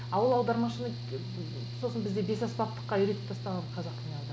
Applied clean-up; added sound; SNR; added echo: none; Mechanical fan / Engine; 6 dB; none.